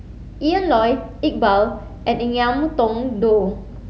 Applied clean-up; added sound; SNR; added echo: none; none; none; none.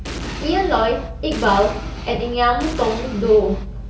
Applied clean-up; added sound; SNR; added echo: none; Explosion; 13 dB; reverberation time 0.3 s.